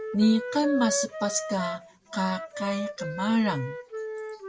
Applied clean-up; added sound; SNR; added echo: none; Wind instrument, woodwind instrument; 7 dB; none.